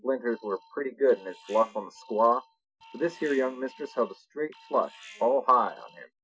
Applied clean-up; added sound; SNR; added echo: classical method Wiener filter.